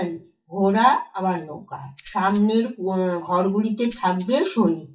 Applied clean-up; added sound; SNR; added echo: classical method WPE with log-MMSE.